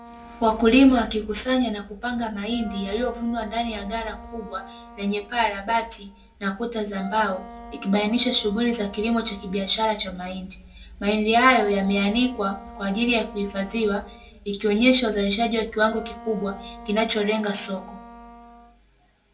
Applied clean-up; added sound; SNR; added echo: none; Wind instrument, woodwind instrument; 19 dB; reverberation time 0.2 s.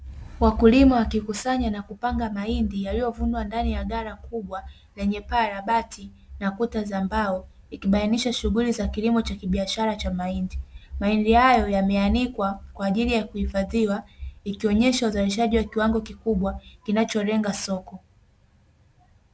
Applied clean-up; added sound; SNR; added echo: none; none; none; none.